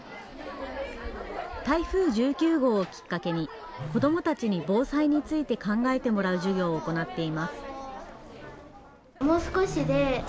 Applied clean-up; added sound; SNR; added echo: none; Telephone; 14 dB; none.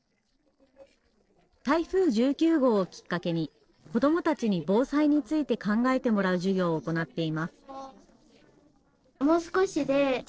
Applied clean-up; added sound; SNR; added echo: neural separator model SepFormer DNS4.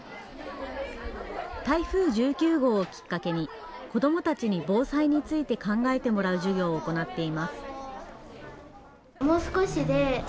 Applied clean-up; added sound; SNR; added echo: none; none; none; none.